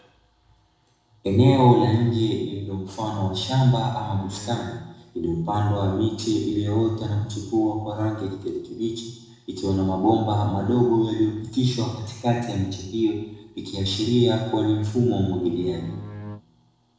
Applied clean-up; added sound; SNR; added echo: neural separator model SepFormer DNS4.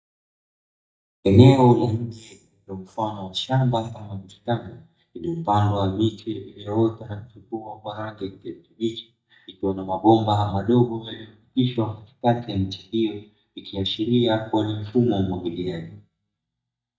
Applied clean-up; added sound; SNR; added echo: neural mask model DeepFilterNet 3.